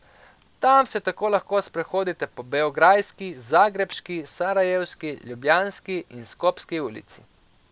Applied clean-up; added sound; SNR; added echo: none; none; none; none.